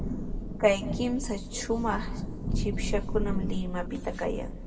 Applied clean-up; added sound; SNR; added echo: none; Thunder / Rain; 0 dB; reverberation time 1.1 s.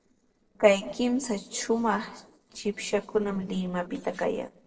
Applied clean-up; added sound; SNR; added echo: neural separator model SepFormer DNS4.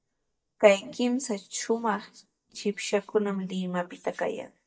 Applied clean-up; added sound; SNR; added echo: neural mask model DeepFilterNet 3.